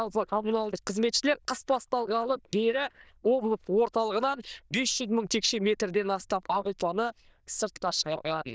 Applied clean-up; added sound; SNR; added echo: neural diffusion model UNIVERSE++.